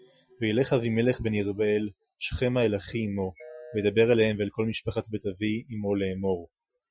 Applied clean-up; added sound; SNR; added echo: classical method Wiener filter.